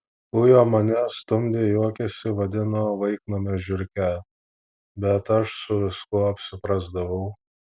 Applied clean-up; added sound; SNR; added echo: none; none; none; none.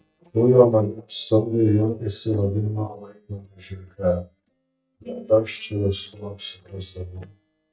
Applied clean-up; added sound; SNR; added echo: neural mask model DeepFilterNet 3.